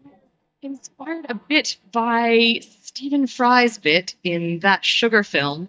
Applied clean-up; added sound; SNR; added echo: neural mask model DeepFilterNet 3.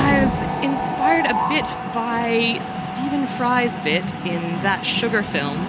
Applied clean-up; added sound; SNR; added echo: none; Mechanisms; 2 dB; none.